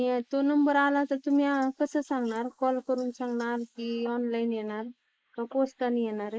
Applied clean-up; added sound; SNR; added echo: neural mask model Resemble Enhance denoiser.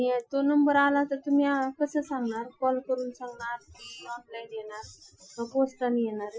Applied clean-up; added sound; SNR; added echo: classical method Wiener filter.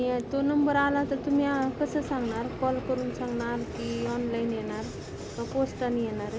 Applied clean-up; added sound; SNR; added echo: none; Vehicle; 8 dB; none.